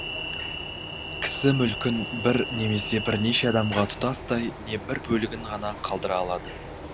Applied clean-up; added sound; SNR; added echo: none; Train; 8 dB; none.